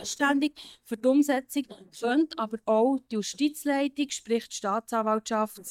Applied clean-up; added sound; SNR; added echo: neural mask model DeepFilterNet 3.